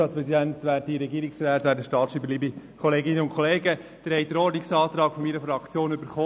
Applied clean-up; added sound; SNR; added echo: none; none; none; none.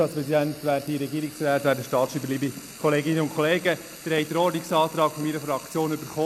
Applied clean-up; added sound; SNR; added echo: none; Frying (food); 18 dB; none.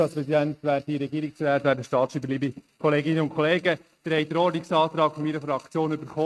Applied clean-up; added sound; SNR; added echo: neural mask model RNNoise.